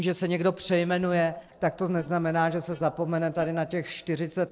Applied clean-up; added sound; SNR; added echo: neural separator model SepFormer DNS4.